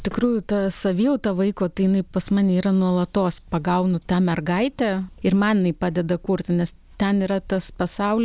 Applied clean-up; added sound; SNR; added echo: none; none; none; none.